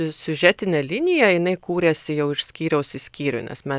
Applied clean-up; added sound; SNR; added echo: none; none; none; none.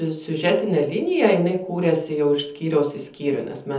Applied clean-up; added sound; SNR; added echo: none; none; none; reverberation time 0.7 s.